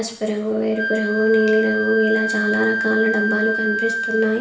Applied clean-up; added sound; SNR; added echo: none; Wind instrument, woodwind instrument; 4 dB; reverberation time 0.7 s.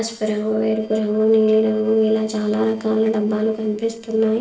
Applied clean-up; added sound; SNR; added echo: neural separator model SepFormer DNS4.